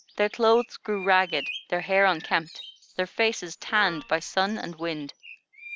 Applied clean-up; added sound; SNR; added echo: none; Bird + Wind instrument, woodwind instrument; 16 dB; none.